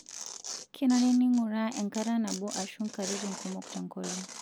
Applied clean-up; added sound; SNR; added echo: none; Tearing; 12 dB; none.